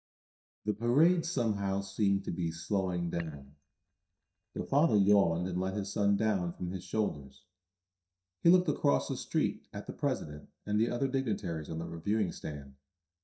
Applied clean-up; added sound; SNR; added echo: neural mask model DeepFilterNet 3.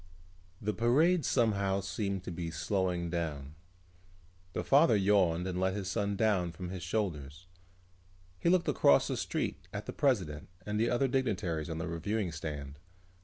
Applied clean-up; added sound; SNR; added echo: none; none; none; none.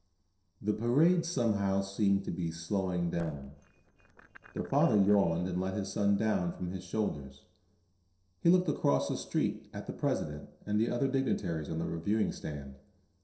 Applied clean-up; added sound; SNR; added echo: neural separator model SepFormer DNS4.